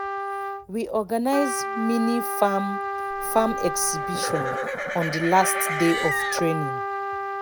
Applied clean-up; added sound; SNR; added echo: none; Livestock, farm animals, working animals + Trumpet; 3 dB; none.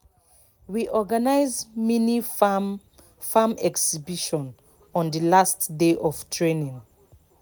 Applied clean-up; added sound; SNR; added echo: none; none; none; none.